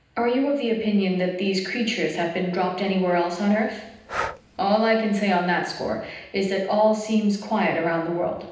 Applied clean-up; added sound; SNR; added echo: none; Breathing; 13 dB; reverberation time 0.9 s.